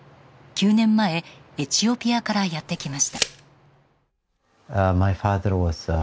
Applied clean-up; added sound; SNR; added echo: none; Tick; 12 dB; none.